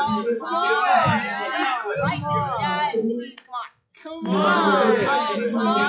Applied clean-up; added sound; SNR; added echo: classical method WPE with log-MMSE.